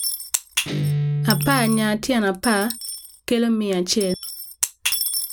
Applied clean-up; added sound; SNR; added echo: none; Guitar + Coin (dropping) / Dishes, pots, and pans; 4 dB; none.